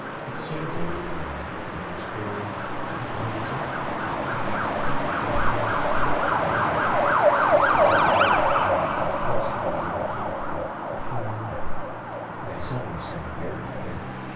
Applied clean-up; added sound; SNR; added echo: none; Truck; -5 dB; reverberation time 0.3 s.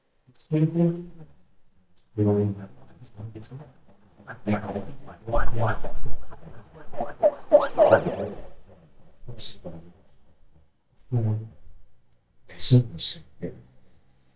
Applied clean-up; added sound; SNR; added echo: neural mask model DeepFilterNet 3.